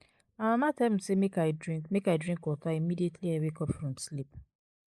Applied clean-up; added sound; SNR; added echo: neural mask model Resemble Enhance denoiser.